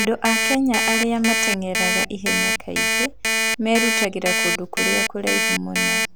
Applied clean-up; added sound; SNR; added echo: none; Alarm; -2 dB; none.